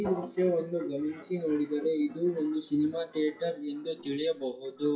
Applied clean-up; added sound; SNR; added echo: classical method WPE with log-MMSE.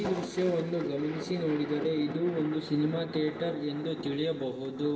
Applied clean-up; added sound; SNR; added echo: none; Thunder; 9 dB; reverberation time 0.9 s.